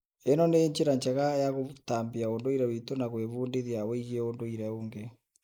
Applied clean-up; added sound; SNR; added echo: neural mask model Resemble Enhance denoiser.